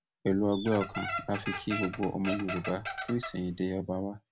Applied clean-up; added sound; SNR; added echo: none; Squeak; 5 dB; none.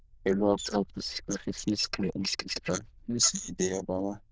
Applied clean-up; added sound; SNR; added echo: neural diffusion model UNIVERSE++.